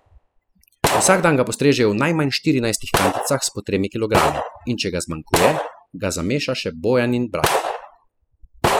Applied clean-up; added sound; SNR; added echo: classical method spectral subtraction.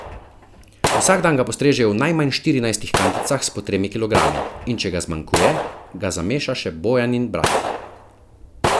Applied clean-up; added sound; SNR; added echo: none; Gunshot, gunfire; 4 dB; none.